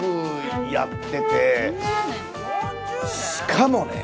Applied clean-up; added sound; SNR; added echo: none; Bowed string instrument + Brass instrument; 7 dB; none.